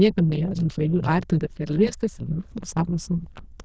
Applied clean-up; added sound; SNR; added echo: neural diffusion model UNIVERSE++.